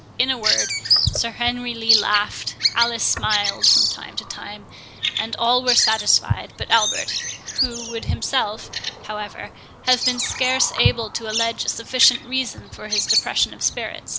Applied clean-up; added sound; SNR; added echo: none; Bird vocalization, bird call, bird song; 1 dB; none.